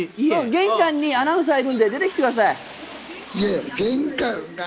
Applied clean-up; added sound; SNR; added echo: none; Rain; 19 dB; none.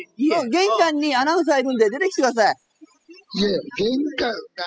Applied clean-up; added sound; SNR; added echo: classical method spectral subtraction.